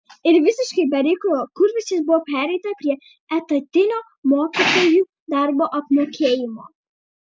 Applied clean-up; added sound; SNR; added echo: none; none; none; none.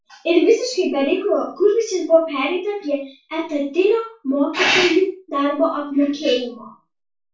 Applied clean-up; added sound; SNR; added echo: none; none; none; reverberation time 0.3 s.